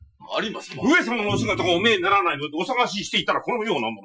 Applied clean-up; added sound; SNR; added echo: classical method Wiener filter.